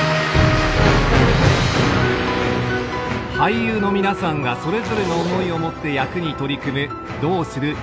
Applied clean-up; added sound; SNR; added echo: none; Zipper (clothing); 14 dB; none.